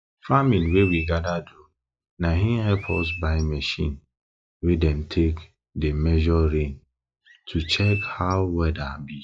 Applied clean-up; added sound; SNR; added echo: classical method log-MMSE.